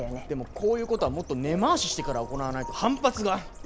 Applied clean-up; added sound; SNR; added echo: none; Bird + Liquid; 13 dB; none.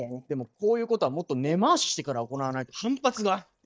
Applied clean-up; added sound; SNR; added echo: neural mask model DeepFilterNet 3.